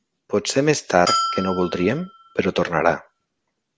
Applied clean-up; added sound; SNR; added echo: none; Bell; 6 dB; none.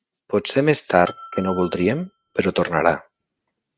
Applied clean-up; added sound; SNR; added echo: neural mask model RNNoise.